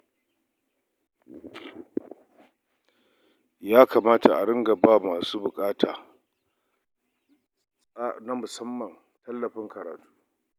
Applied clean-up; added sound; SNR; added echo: none; none; none; none.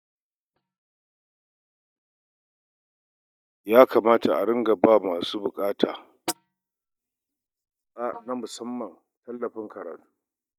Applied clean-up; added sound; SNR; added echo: neural mask model DeepFilterNet 3.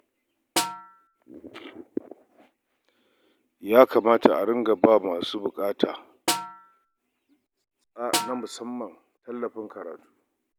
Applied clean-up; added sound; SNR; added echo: none; Snare drum; 5 dB; none.